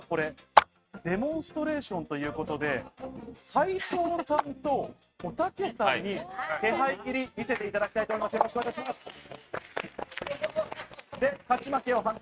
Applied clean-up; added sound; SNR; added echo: neural mask model RNNoise.